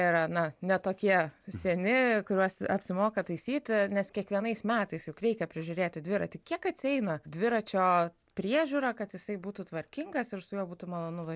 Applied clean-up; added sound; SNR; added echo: none; none; none; none.